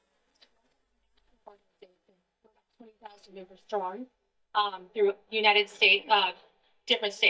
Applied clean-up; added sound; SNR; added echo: neural mask model DeepFilterNet 3.